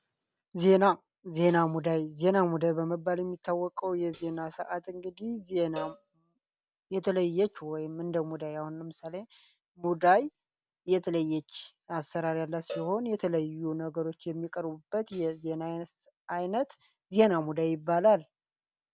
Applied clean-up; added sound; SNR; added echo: none; Cowbell + Hi-hat; 17 dB; none.